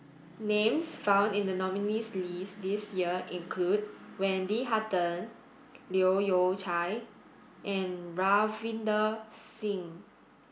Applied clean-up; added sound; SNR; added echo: none; none; none; none.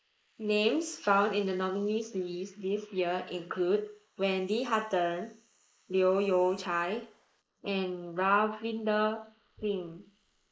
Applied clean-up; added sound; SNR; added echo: neural mask model Resemble Enhance denoiser.